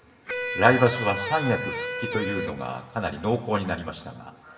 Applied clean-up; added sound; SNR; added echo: none; Electric guitar; 6 dB; reverberation time 0.9 s.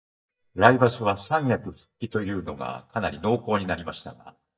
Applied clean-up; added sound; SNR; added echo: neural mask model DeepFilterNet 3.